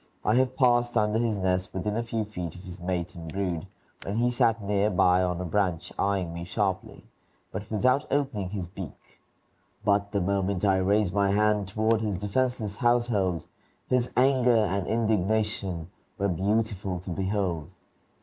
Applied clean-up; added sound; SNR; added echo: none; none; none; none.